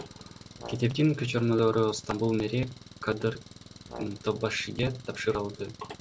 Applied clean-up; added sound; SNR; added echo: none; Brass instrument + Engine; 17 dB; none.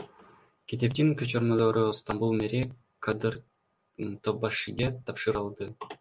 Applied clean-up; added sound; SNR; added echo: none; none; none; none.